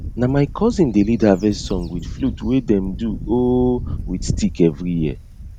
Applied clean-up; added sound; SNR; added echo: none; Wind / Bird; 10 dB; none.